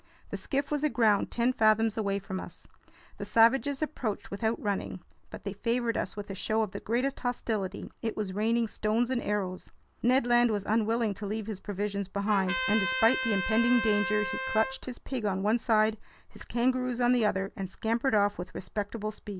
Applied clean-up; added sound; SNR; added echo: none; Trumpet; 4 dB; none.